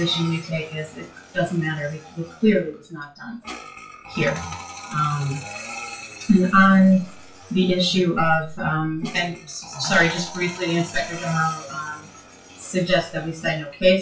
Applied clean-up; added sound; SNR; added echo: classical method WPE with log-MMSE.